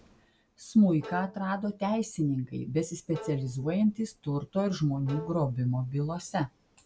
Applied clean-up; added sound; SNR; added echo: none; Bowed string instrument; 19 dB; none.